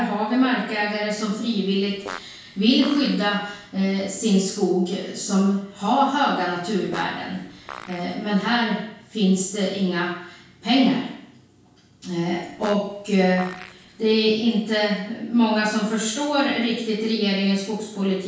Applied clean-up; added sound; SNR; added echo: none; Fart; 18 dB; reverberation time 0.6 s.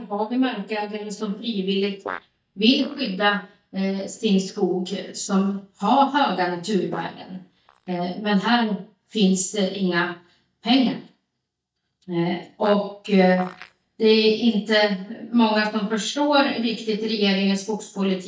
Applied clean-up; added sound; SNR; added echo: neural mask model DeepFilterNet 3.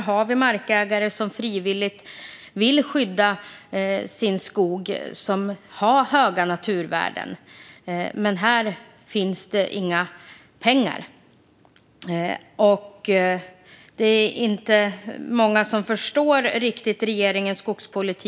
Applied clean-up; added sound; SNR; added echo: none; none; none; none.